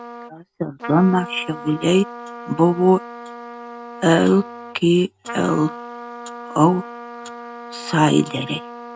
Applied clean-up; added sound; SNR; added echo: none; Trumpet; 14 dB; none.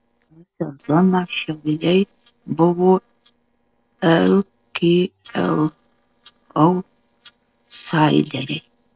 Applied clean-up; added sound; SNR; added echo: neural separator model SepFormer DNS4.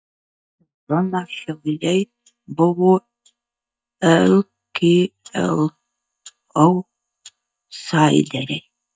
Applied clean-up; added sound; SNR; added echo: neural mask model DeepFilterNet 3.